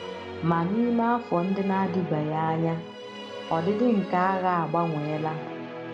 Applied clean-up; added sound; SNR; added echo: none; Musical instrument; 10 dB; none.